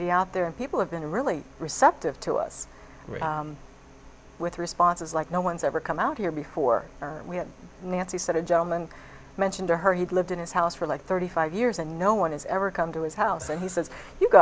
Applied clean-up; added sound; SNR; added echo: none; none; none; none.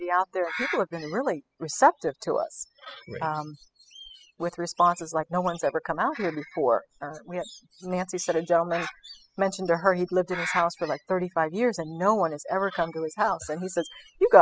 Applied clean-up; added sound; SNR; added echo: classical method spectral subtraction.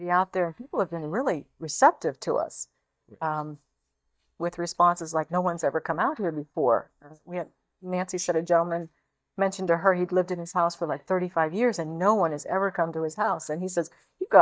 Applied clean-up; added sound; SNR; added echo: neural mask model DeepFilterNet 3.